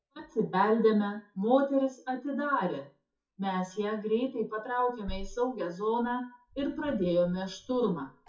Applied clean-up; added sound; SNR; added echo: classical method WPE with log-MMSE.